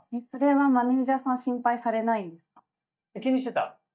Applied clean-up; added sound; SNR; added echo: neural mask model DeepFilterNet 3.